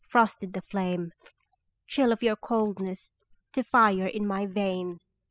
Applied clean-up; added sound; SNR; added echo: classical method spectral subtraction.